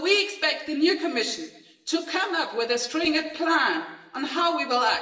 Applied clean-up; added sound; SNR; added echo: none; none; none; reverberation time 0.9 s.